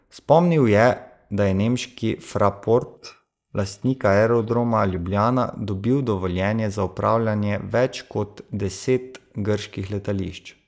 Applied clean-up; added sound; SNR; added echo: neural mask model Resemble Enhance denoiser.